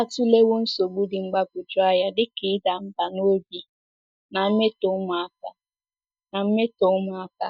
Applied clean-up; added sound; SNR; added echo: neural mask model DeepFilterNet 3.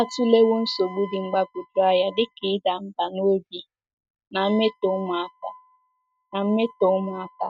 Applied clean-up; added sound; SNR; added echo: neural mask model RNNoise.